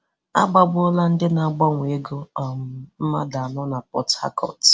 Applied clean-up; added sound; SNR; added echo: none; none; none; none.